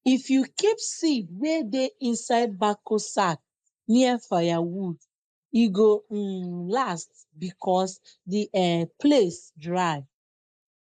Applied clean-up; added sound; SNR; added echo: neural mask model Resemble Enhance denoiser.